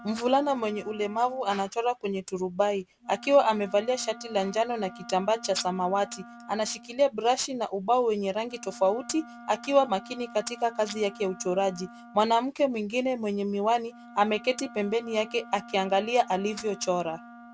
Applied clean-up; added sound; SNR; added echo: none; Wind instrument, woodwind instrument; 20 dB; none.